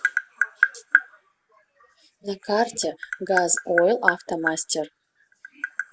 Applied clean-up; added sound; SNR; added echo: none; Tap; 1 dB; none.